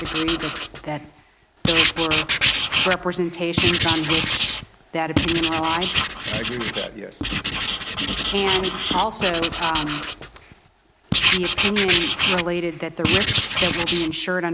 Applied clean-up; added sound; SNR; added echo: none; Writing; -3 dB; none.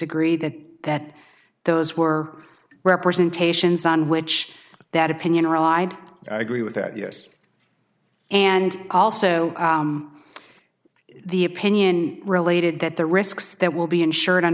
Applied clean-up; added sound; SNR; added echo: none; none; none; none.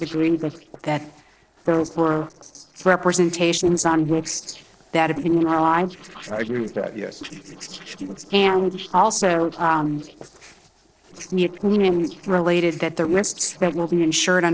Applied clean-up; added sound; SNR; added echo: neural separator model SepFormer DNS4.